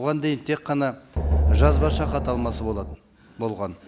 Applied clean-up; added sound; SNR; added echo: none; Drum; -4 dB; none.